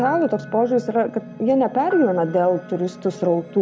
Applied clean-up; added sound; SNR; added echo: none; Piano; 20 dB; none.